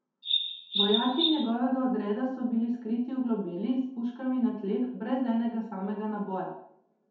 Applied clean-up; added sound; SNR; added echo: none; Bird vocalization, bird call, bird song; 0 dB; reverberation time 0.8 s.